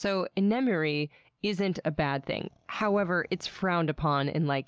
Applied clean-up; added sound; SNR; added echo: none; none; none; none.